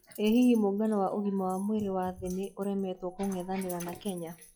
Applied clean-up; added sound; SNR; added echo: classical method log-MMSE.